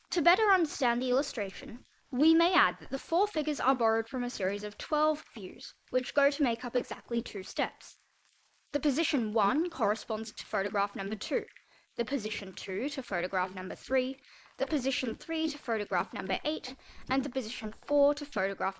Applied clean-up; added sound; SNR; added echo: neural mask model Resemble Enhance denoiser.